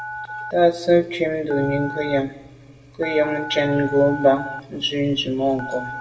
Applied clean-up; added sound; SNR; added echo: none; Telephone; 13 dB; reverberation time 1.1 s.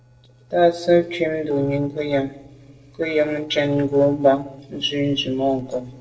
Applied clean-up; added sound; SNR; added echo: neural separator model SepFormer DNS4.